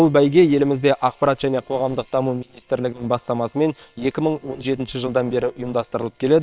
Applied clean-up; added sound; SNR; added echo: neural separator model SepFormer WHAM!.